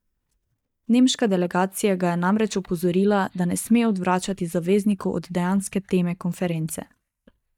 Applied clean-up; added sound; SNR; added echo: neural mask model DeepFilterNet 3.